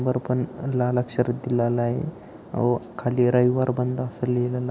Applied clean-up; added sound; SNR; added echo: none; none; none; none.